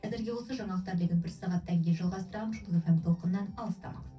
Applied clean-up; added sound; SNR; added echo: none; none; none; reverberation time 0.3 s.